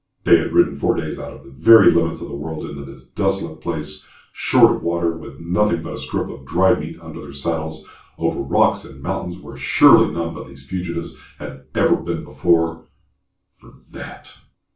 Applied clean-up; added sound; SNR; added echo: none; none; none; reverberation time 0.3 s.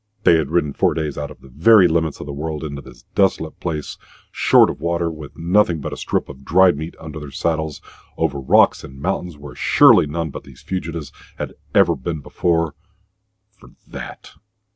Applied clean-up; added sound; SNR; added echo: none; none; none; none.